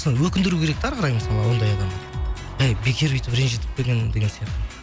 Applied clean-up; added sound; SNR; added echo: none; Aircraft + Bowed string instrument; 15 dB; none.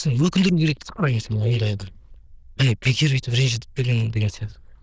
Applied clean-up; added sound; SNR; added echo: neural diffusion model UNIVERSE++.